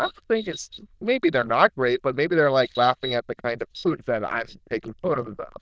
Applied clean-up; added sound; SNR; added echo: neural diffusion model UNIVERSE++.